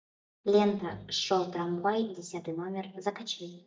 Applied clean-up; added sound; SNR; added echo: neural mask model DeepFilterNet 3.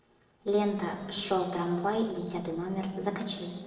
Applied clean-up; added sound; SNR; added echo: neural separator model SepFormer DNS4.